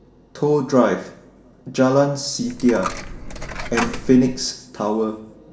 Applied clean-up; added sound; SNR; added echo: none; Coin (dropping); 8 dB; reverberation time 1.4 s.